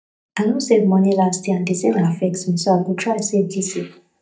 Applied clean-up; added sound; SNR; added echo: neural mask model DeepFilterNet 3.